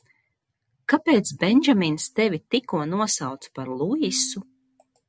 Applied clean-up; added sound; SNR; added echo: none; Bowed string instrument; 17 dB; none.